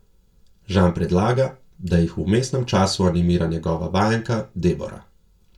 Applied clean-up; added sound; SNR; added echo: none; none; none; reverberation time 0.2 s.